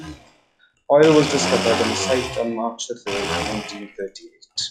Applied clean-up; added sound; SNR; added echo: classical method log-MMSE.